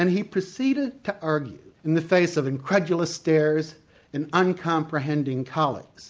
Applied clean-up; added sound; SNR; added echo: none; none; none; none.